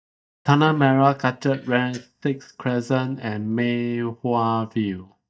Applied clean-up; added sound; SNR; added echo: neural mask model DeepFilterNet 3.